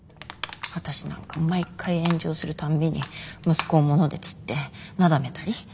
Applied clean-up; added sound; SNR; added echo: none; Crushing; 13 dB; none.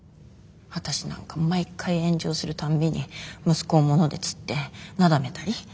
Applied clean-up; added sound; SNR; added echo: none; none; none; none.